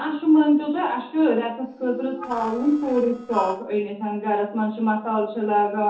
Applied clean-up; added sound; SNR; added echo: neural separator model SepFormer DNS4.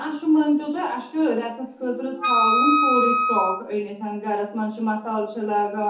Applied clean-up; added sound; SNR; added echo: none; Wind instrument, woodwind instrument; -2 dB; reverberation time 0.5 s.